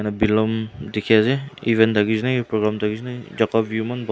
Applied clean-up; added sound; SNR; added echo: none; none; none; none.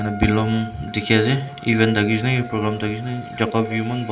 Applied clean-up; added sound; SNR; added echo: none; Wind instrument, woodwind instrument; 15 dB; reverberation time 0.9 s.